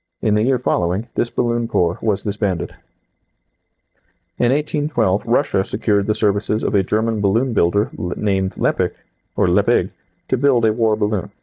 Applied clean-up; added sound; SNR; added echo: neural mask model DeepFilterNet 3.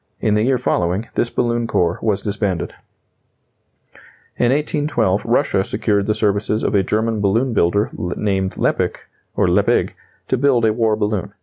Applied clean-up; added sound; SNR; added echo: none; none; none; none.